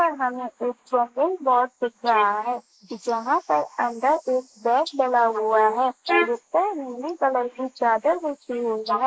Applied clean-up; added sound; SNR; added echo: neural mask model Resemble Enhance denoiser.